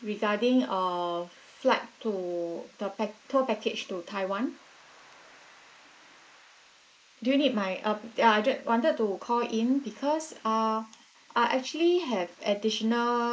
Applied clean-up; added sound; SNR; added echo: neural mask model Resemble Enhance denoiser.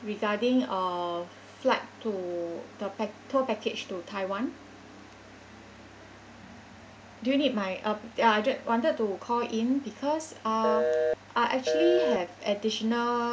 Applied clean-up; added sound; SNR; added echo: none; Telephone; -2 dB; none.